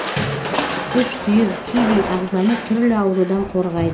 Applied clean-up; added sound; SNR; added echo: none; Crushing; 6 dB; reverberation time 0.8 s.